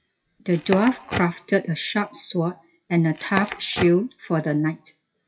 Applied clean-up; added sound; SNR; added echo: classical method WPE with log-MMSE.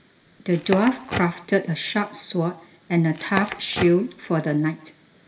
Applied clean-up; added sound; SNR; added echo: none; Crackle; 12 dB; reverberation time 0.7 s.